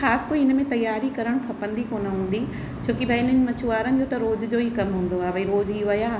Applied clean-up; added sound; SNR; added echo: none; none; none; none.